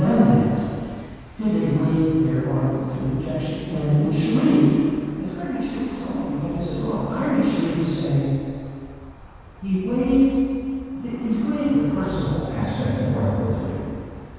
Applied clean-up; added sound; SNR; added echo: none; Aircraft; 20 dB; reverberation time 2.1 s.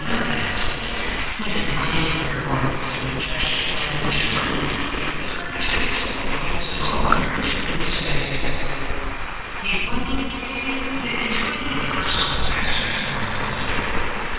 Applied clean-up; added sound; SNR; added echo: neural separator model SepFormer WHAMR!.